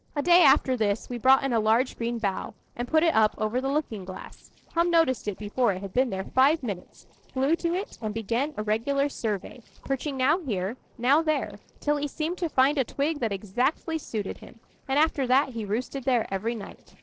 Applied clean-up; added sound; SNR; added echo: neural separator model SepFormer DNS4.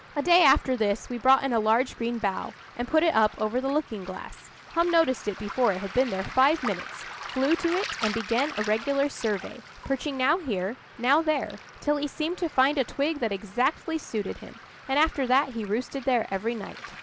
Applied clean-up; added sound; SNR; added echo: none; Waves, surf; 14 dB; none.